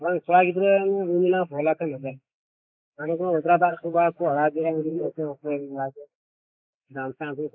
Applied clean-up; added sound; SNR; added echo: neural mask model Resemble Enhance denoiser.